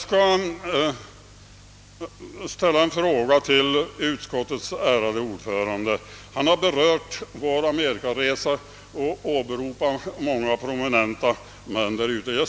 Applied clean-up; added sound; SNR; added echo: none; none; none; none.